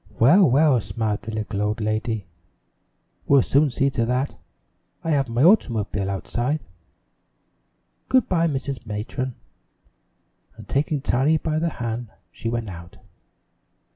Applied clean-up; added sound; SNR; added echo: none; none; none; none.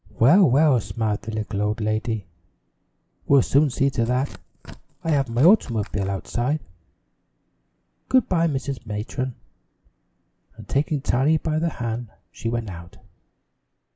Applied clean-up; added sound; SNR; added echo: neural mask model Resemble Enhance denoiser.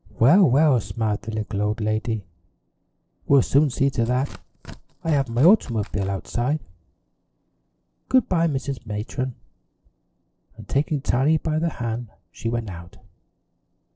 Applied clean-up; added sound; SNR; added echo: neural separator model SepFormer DNS4.